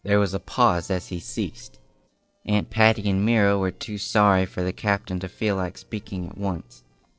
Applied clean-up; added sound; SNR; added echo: neural separator model SepFormer DNS4.